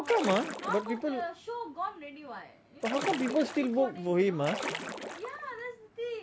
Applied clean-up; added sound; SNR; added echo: none; Splash, splatter; 7 dB; none.